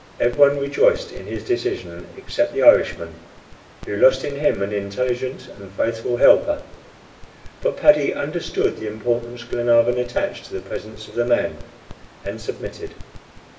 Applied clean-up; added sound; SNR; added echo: none; Crackle; 18 dB; reverberation time 0.6 s.